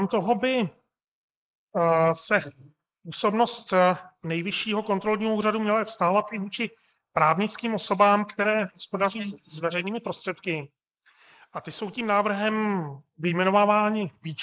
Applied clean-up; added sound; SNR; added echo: neural mask model Resemble Enhance denoiser.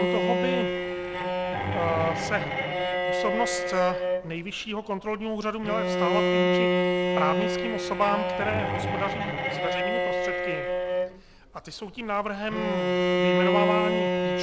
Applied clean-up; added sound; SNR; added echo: none; Bowed string instrument; -4 dB; none.